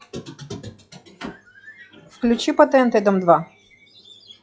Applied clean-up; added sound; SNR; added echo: classical method log-MMSE.